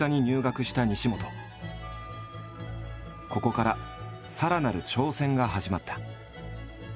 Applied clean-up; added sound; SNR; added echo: none; Wind instrument, woodwind instrument; 18 dB; none.